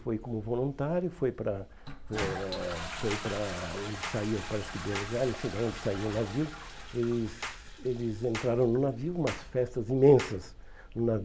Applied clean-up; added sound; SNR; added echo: none; Toilet flush + Clapping; 10 dB; none.